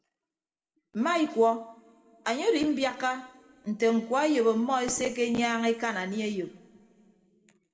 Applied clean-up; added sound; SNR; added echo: neural separator model SepFormer DNS4.